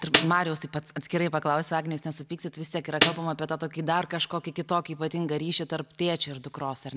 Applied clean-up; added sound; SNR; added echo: none; Snare drum; -2 dB; none.